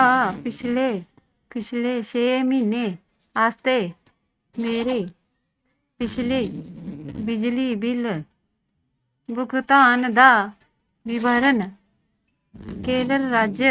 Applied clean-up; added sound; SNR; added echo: neural mask model RNNoise.